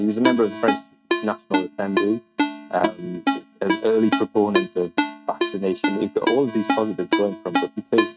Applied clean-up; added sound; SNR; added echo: neural mask model RNNoise.